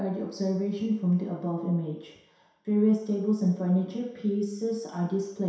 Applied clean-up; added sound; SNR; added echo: none; none; none; reverberation time 0.7 s.